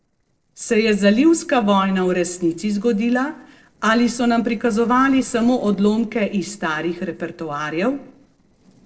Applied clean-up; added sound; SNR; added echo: neural separator model SepFormer DNS4.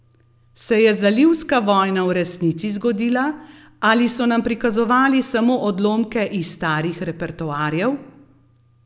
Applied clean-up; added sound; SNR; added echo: none; none; none; none.